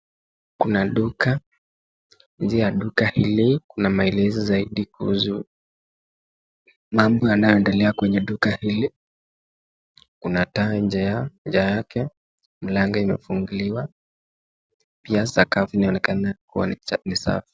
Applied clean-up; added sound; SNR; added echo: none; none; none; none.